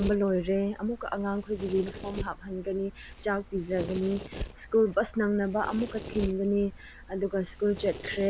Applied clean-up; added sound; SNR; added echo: none; Domestic sounds, home sounds; 12 dB; none.